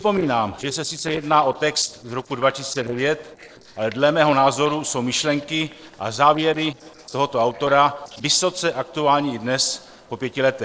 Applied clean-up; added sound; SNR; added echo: neural separator model SepFormer DNS4.